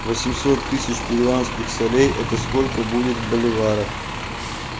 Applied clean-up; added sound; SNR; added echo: none; Bus; 5 dB; none.